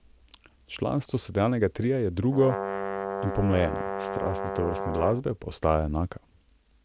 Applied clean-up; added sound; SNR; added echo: none; Brass instrument; 5 dB; none.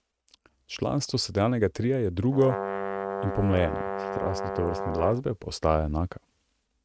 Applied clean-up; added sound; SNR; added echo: neural mask model RNNoise.